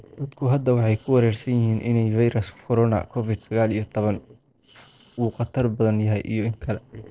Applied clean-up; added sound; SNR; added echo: neural separator model SepFormer DNS4.